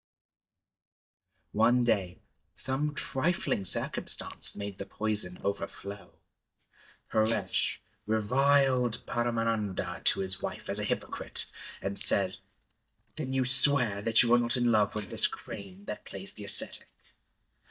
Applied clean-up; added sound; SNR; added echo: neural mask model DeepFilterNet 3.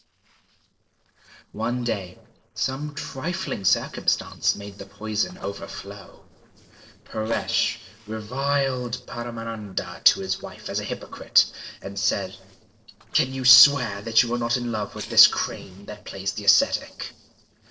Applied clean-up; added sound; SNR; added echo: neural separator model SepFormer DNS4.